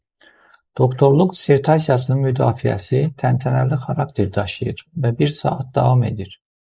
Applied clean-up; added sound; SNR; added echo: neural mask model Resemble Enhance denoiser.